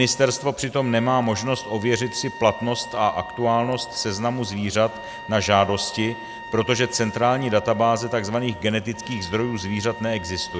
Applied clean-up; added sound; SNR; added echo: none; Trumpet; 15 dB; none.